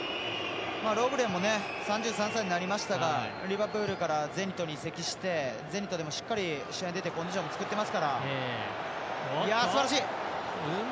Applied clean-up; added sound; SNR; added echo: none; none; none; none.